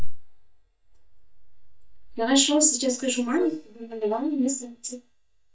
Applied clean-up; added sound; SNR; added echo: neural mask model DeepFilterNet 3.